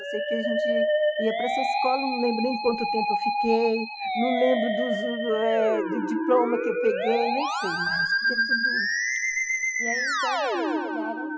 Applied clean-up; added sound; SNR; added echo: classical method Wiener filter.